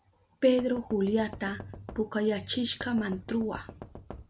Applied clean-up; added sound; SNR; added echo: none; Knock; 15 dB; none.